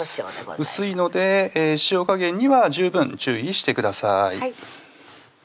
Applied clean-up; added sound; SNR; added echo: none; none; none; none.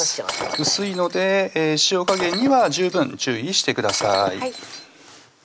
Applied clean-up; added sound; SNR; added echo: none; Shatter; 10 dB; none.